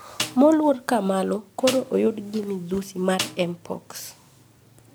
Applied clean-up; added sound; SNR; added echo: none; Snare drum; 13 dB; none.